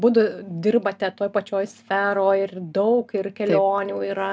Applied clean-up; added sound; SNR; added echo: none; none; none; none.